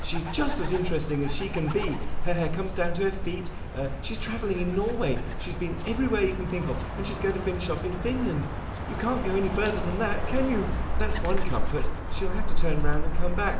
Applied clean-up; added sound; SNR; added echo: none; Bird; -3 dB; reverberation time 1.6 s.